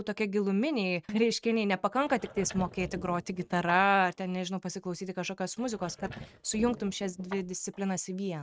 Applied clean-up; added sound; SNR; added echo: neural mask model RNNoise.